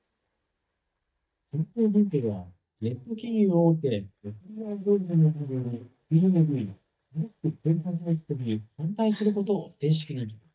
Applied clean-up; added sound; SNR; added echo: neural mask model DeepFilterNet 3.